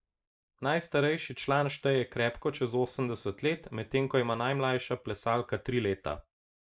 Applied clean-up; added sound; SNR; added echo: neural mask model Resemble Enhance denoiser.